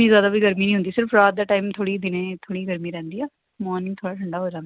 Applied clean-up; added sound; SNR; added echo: none; none; none; none.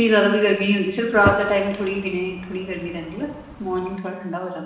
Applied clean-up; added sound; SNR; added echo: none; Gunshot, gunfire; 11 dB; reverberation time 0.9 s.